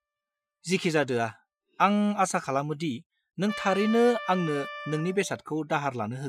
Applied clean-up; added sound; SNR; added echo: classical method Wiener filter.